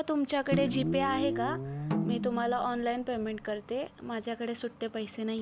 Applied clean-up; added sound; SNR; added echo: none; Snare drum + Guitar; 3 dB; none.